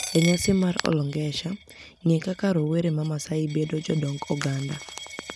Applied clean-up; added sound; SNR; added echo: none; Coin (dropping); 14 dB; none.